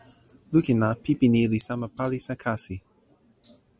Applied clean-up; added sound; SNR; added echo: none; none; none; none.